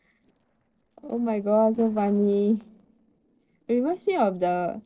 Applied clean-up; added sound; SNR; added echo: neural separator model SepFormer DNS4.